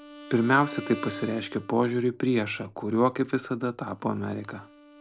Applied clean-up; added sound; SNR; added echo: none; Bowed string instrument; 17 dB; none.